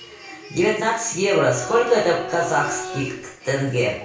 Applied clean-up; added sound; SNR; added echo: none; Bowed string instrument; 11 dB; reverberation time 0.6 s.